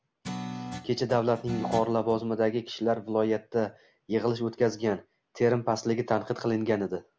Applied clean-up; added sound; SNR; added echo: none; Guitar; 11 dB; none.